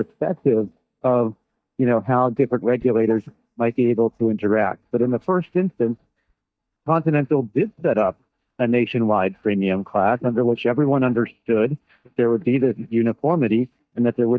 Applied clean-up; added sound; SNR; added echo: neural mask model DeepFilterNet 3.